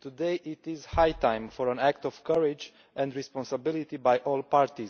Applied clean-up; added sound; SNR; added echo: none; Bass drum; 19 dB; none.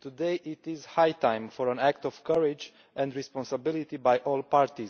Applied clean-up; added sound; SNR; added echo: none; none; none; none.